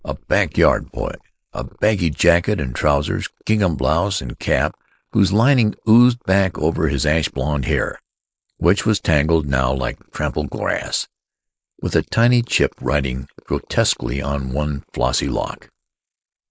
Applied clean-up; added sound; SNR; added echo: neural mask model Resemble Enhance denoiser.